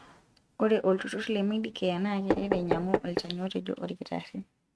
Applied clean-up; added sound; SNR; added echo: neural mask model RNNoise.